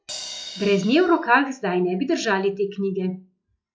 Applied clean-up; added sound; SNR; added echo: classical method log-MMSE.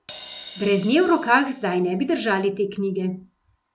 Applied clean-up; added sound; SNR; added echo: none; Crash cymbal; 18 dB; none.